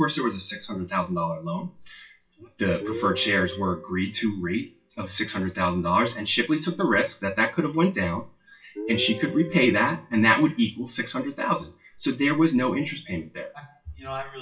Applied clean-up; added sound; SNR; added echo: classical method WPE with log-MMSE.